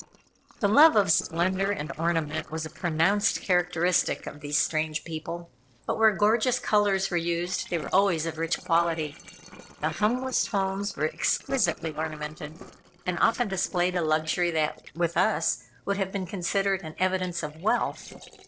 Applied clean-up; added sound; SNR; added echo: neural separator model SepFormer DNS4.